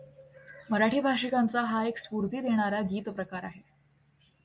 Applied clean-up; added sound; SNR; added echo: none; none; none; none.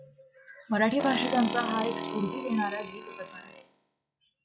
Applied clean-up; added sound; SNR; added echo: classical method log-MMSE.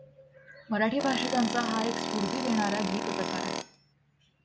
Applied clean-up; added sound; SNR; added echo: none; Tools; 1 dB; none.